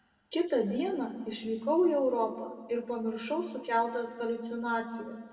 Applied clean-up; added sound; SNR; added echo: none; none; none; reverberation time 1.4 s.